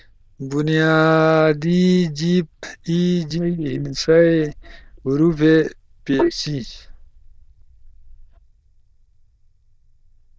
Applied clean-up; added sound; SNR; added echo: neural diffusion model UNIVERSE++.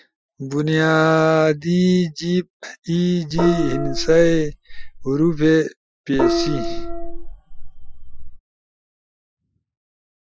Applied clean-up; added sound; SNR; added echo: classical method Wiener filter.